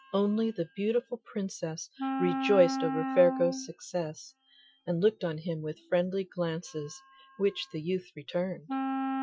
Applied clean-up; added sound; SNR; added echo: classical method Wiener filter.